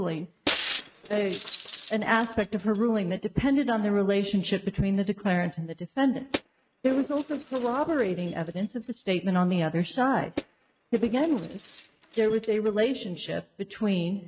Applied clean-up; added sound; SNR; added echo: neural mask model RNNoise.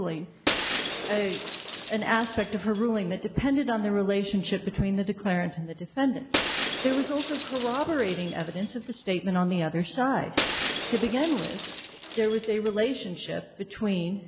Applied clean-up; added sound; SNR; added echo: none; Shatter; 4 dB; none.